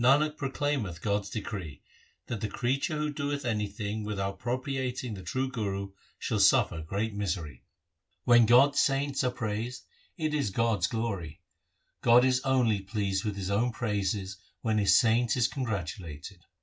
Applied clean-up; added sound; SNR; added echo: none; none; none; none.